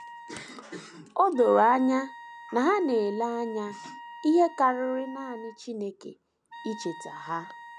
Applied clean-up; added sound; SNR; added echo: none; Wind instrument, woodwind instrument; 17 dB; none.